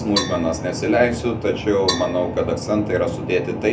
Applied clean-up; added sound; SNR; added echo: none; Percussion; 11 dB; reverberation time 0.3 s.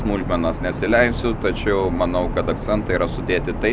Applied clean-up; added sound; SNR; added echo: none; none; none; none.